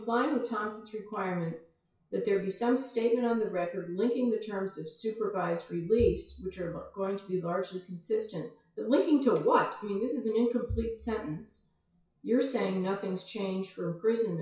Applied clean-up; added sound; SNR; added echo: classical method WPE with log-MMSE.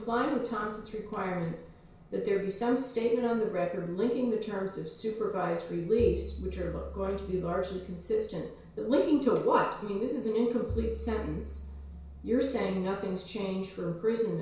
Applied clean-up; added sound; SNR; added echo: none; Bowed string instrument; 11 dB; reverberation time 0.6 s.